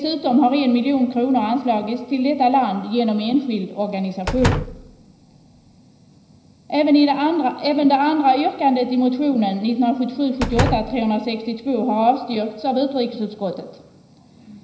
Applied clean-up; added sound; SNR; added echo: none; Slam; 7 dB; reverberation time 0.9 s.